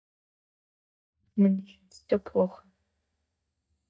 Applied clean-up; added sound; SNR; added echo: neural mask model DeepFilterNet 3.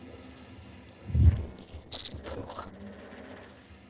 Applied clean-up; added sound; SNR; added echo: neural separator model SepFormer DNS4.